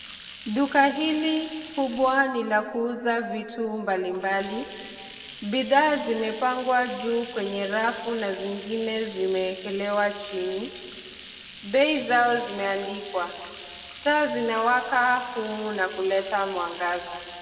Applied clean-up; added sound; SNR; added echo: none; Bathtub (filling or washing); 12 dB; reverberation time 1.8 s.